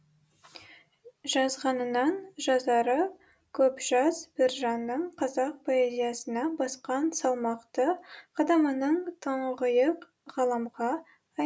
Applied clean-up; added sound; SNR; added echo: none; none; none; none.